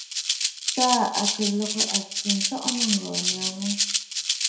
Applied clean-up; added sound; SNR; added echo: none; Rattle (instrument); -2 dB; reverberation time 0.6 s.